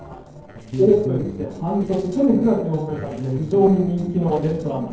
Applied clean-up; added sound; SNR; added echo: neural separator model SepFormer DNS4.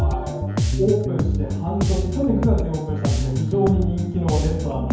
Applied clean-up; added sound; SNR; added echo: none; Bass guitar; -2 dB; reverberation time 0.9 s.